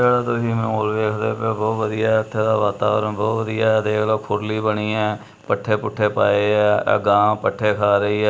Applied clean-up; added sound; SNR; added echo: none; none; none; none.